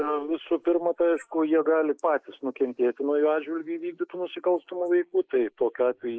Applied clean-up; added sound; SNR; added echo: neural mask model Resemble Enhance denoiser.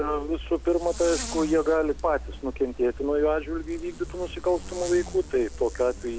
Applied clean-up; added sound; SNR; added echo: none; Zipper (clothing); 11 dB; none.